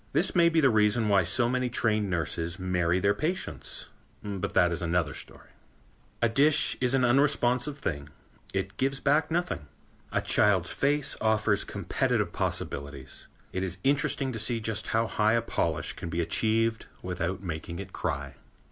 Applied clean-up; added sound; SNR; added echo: none; none; none; none.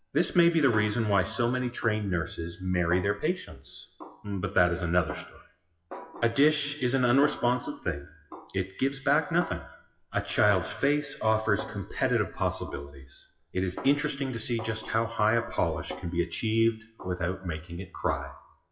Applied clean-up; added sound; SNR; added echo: classical method WPE with log-MMSE.